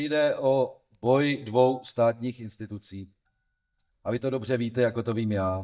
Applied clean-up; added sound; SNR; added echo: neural mask model DeepFilterNet 3.